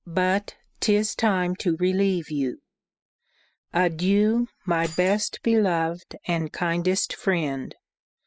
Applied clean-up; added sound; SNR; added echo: classical method spectral subtraction.